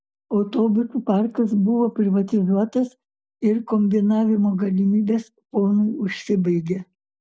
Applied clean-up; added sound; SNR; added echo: none; none; none; none.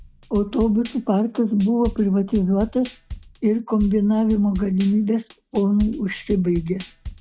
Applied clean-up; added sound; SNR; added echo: none; Drum / Drum kit; 15 dB; none.